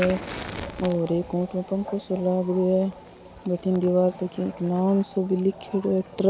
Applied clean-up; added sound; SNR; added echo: none; Fire; 17 dB; none.